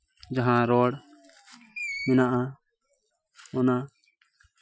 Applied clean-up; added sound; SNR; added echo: classical method Wiener filter.